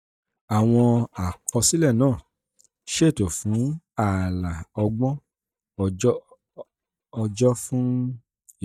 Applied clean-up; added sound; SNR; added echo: neural mask model DeepFilterNet 3.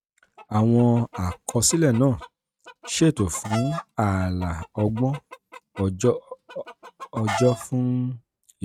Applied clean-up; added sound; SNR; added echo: neural mask model RNNoise.